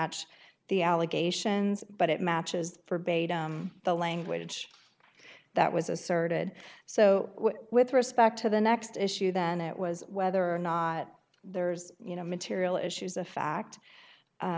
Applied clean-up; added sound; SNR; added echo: none; none; none; none.